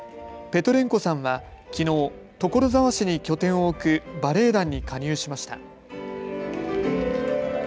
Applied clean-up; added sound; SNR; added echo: none; none; none; none.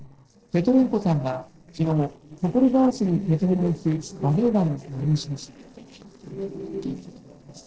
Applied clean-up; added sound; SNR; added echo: neural separator model SepFormer DNS4.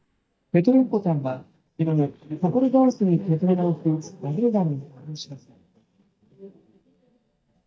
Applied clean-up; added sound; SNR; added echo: neural mask model DeepFilterNet 3.